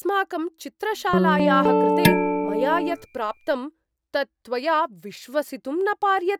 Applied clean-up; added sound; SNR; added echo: none; Dishes, pots, and pans + Guitar; -4 dB; none.